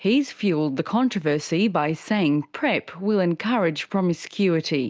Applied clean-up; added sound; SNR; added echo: none; none; none; none.